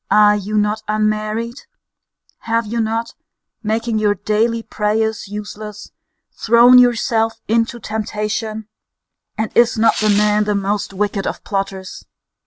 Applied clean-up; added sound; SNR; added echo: none; Tearing; 12 dB; none.